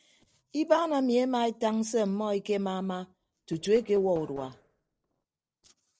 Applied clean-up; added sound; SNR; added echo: neural separator model SepFormer DNS4.